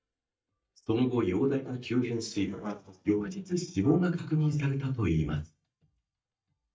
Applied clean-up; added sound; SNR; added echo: neural mask model DeepFilterNet 3.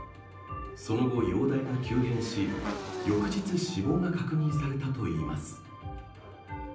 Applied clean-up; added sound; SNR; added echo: none; Motorcycle / Engine; 13 dB; reverberation time 0.6 s.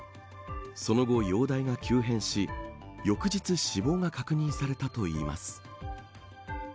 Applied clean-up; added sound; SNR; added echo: none; none; none; none.